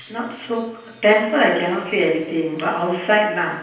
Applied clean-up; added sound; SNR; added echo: none; none; none; reverberation time 0.9 s.